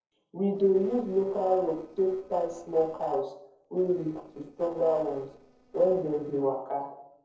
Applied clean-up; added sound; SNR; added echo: neural separator model SepFormer DNS4.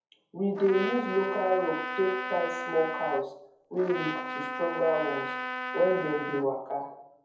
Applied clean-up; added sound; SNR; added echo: none; Trumpet; 6 dB; reverberation time 0.7 s.